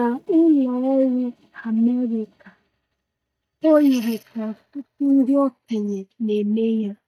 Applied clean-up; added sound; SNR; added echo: neural mask model DeepFilterNet 3.